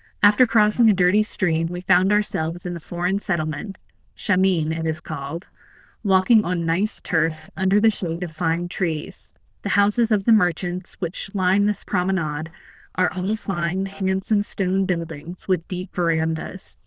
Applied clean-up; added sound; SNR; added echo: neural diffusion model UNIVERSE++.